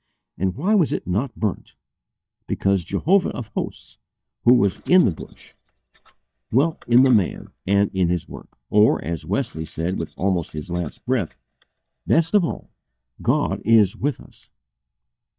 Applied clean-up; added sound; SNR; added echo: neural mask model DeepFilterNet 3.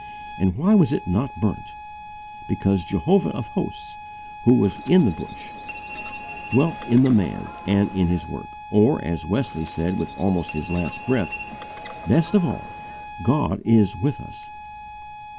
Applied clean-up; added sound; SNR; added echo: none; Subway, metro, underground + Harmonica; 14 dB; none.